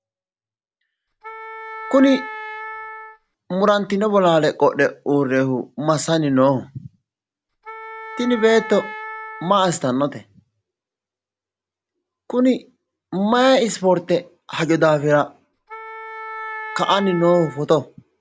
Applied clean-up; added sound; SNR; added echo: none; Wind instrument, woodwind instrument; 12 dB; none.